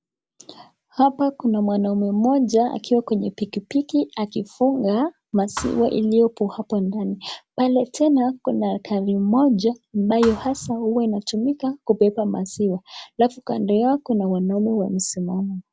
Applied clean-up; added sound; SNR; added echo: none; Thump, thud; 16 dB; none.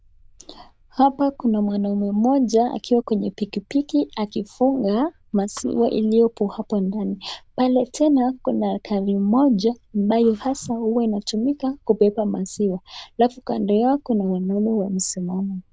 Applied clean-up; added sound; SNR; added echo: neural diffusion model UNIVERSE++.